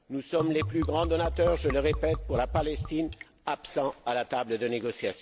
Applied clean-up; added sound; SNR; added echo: none; Liquid; 5 dB; none.